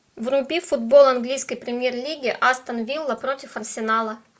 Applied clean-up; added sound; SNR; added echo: none; none; none; none.